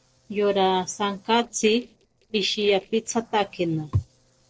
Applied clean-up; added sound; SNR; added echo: neural separator model SepFormer DNS4.